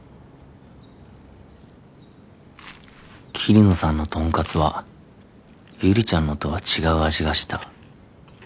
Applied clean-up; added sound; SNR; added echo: none; none; none; none.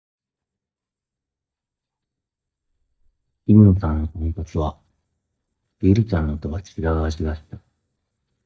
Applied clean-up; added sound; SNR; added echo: neural mask model DeepFilterNet 3.